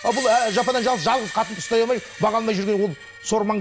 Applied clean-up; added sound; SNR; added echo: none; Screech; 13 dB; none.